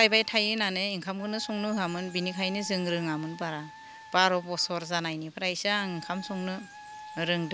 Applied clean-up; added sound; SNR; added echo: none; Wind instrument, woodwind instrument; 18 dB; none.